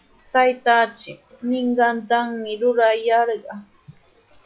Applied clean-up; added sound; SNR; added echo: classical method log-MMSE.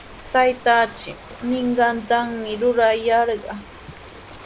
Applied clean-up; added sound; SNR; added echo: none; Ocean; 19 dB; none.